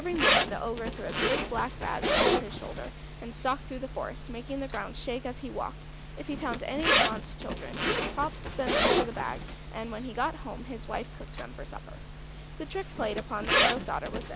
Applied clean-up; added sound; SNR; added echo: none; Zipper (clothing); -5 dB; none.